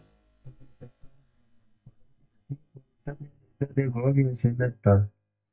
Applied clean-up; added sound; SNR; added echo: neural mask model DeepFilterNet 3.